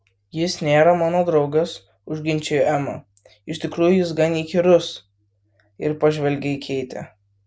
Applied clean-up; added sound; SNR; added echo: none; none; none; none.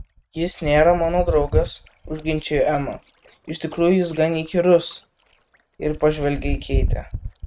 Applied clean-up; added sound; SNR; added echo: neural mask model RNNoise.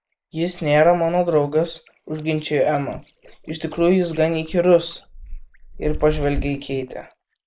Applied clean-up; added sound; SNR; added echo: neural mask model Resemble Enhance denoiser.